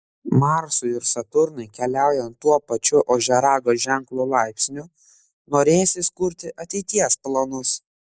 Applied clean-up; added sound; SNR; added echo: neural mask model Resemble Enhance denoiser.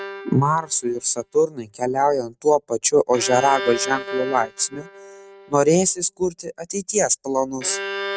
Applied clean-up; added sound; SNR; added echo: neural mask model RNNoise.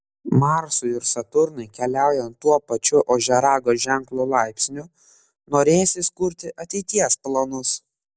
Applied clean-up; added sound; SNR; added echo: none; none; none; none.